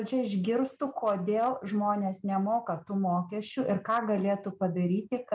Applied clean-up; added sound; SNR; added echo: none; none; none; none.